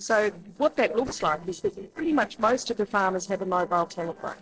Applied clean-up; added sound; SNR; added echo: neural separator model SepFormer DNS4.